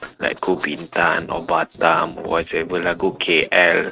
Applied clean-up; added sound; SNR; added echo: neural mask model RNNoise.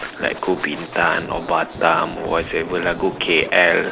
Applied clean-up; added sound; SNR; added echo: none; Scratching (performance technique); 15 dB; none.